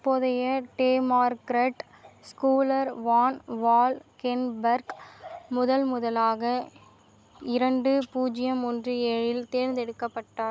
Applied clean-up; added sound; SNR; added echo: none; none; none; none.